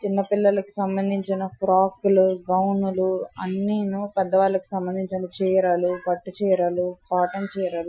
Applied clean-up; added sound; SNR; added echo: classical method Wiener filter.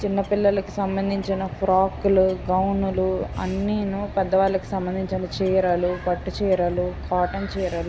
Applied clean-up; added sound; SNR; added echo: none; Bird; 13 dB; none.